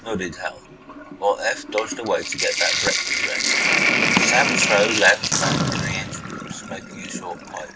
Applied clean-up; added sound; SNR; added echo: none; Sink (filling or washing); -1 dB; none.